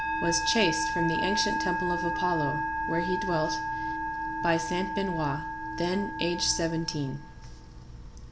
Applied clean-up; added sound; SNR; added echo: none; Musical instrument; 1 dB; none.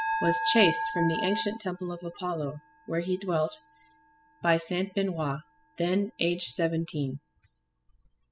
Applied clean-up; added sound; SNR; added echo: classical method spectral subtraction.